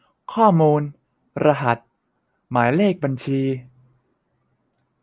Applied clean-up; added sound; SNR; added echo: none; none; none; none.